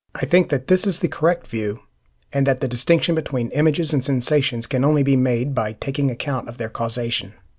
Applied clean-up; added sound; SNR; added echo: none; none; none; none.